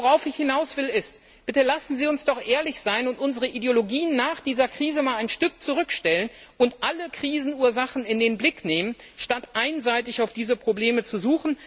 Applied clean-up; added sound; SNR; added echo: none; none; none; none.